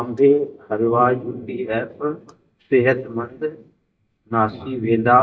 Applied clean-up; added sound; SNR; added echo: neural mask model DeepFilterNet 3.